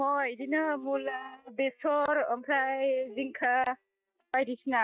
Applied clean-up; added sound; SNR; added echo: neural mask model DeepFilterNet 3.